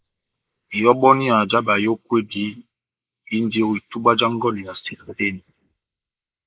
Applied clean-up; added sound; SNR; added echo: neural mask model Resemble Enhance denoiser.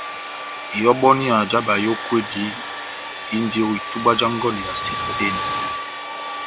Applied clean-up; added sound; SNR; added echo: none; Domestic sounds, home sounds; 7 dB; none.